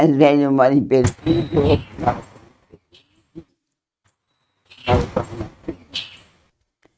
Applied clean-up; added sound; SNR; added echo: neural mask model RNNoise.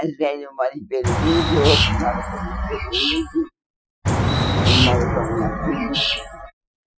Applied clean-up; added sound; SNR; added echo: classical method Wiener filter.